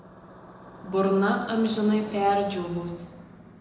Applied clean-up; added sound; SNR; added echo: none; Motorcycle; 17 dB; reverberation time 0.9 s.